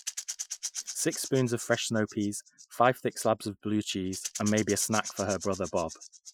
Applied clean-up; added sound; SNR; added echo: classical method Wiener filter.